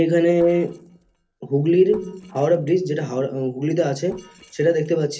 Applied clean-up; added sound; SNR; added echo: neural separator model SepFormer DNS4.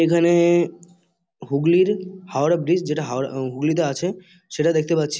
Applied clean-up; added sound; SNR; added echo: none; none; none; none.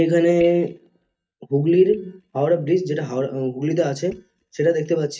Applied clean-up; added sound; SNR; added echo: neural mask model DeepFilterNet 3.